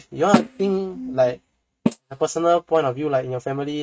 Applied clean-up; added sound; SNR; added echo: neural mask model RNNoise.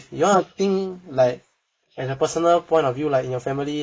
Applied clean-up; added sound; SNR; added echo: neural mask model Resemble Enhance denoiser.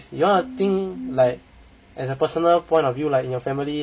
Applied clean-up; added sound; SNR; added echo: none; none; none; none.